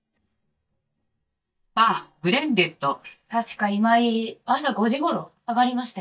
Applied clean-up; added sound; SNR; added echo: neural mask model DeepFilterNet 3.